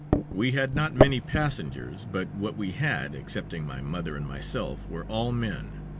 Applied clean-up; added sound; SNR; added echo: none; Microwave oven; 1 dB; none.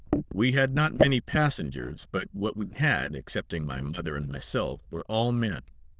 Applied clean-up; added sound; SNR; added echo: neural diffusion model UNIVERSE++.